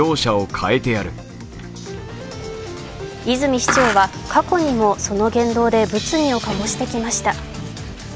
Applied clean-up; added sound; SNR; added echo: none; Skateboard; 1 dB; none.